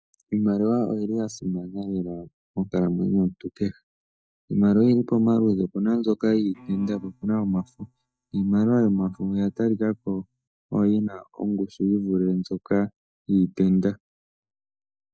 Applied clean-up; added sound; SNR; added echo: neural mask model DeepFilterNet 3.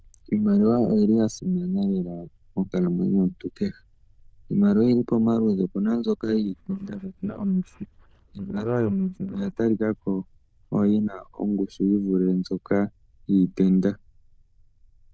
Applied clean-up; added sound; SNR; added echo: neural diffusion model UNIVERSE++.